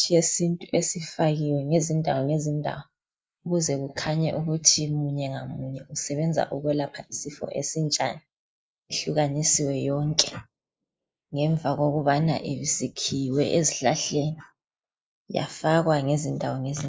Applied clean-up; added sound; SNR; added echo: neural mask model Resemble Enhance denoiser.